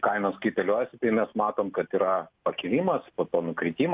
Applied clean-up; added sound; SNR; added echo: none; none; none; none.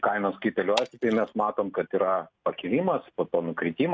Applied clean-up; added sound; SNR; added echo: neural mask model RNNoise.